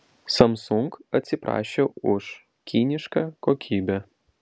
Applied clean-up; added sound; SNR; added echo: none; none; none; none.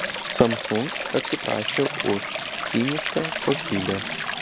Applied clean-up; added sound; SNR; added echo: none; Stream; 2 dB; none.